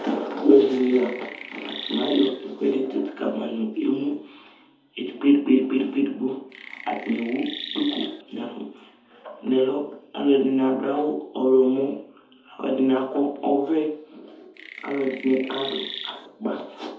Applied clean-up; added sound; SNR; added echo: none; Chirp, tweet; 12 dB; reverberation time 0.6 s.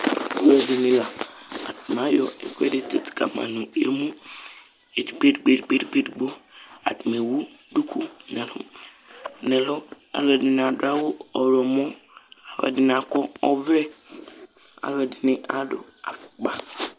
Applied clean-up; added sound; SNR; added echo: none; none; none; none.